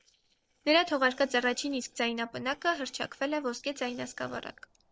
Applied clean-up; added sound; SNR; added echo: neural separator model SepFormer DNS4.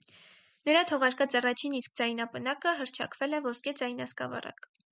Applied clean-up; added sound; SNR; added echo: none; none; none; none.